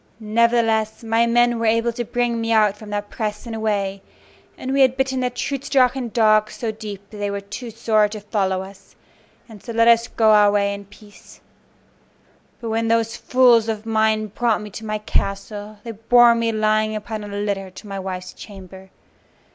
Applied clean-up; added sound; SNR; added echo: none; none; none; none.